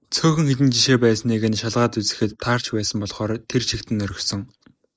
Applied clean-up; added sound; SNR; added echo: neural mask model Resemble Enhance denoiser.